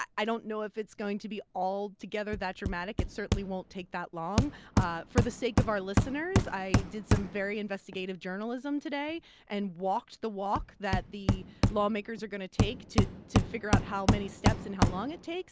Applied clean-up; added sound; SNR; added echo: none; Hammer; -2 dB; none.